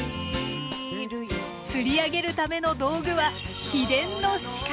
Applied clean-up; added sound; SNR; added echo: none; none; none; none.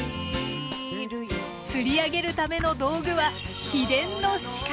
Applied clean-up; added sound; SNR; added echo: none; Drawer open or close; 15 dB; none.